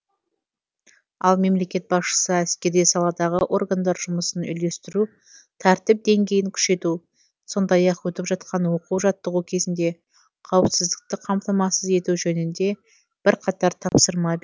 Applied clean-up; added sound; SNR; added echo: none; none; none; none.